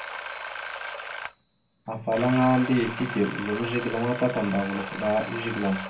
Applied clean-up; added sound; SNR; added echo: none; Alarm; 5 dB; reverberation time 0.2 s.